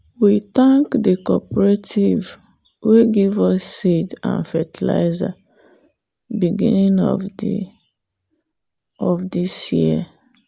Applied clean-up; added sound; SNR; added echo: none; none; none; none.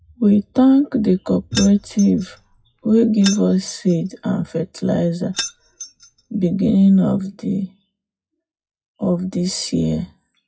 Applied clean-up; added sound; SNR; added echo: classical method WPE with log-MMSE.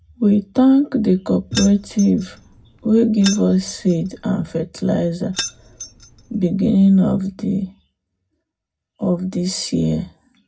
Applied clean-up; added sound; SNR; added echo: none; Keys jangling; 13 dB; reverberation time 0.4 s.